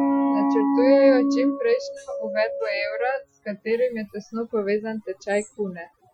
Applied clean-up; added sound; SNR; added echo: classical method Wiener filter.